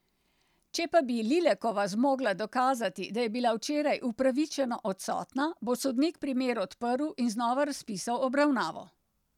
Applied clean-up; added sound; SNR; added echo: none; none; none; none.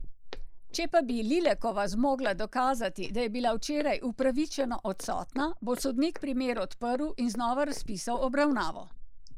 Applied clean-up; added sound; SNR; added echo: neural mask model Resemble Enhance denoiser.